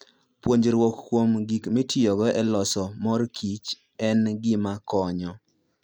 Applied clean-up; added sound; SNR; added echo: none; none; none; none.